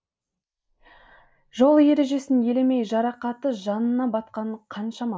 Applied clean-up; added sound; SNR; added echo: neural mask model Resemble Enhance denoiser.